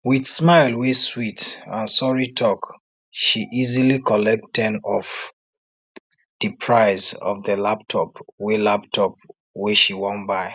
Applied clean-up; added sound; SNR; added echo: none; none; none; none.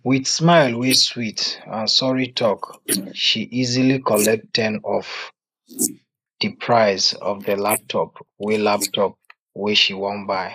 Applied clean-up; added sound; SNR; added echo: neural mask model Resemble Enhance denoiser.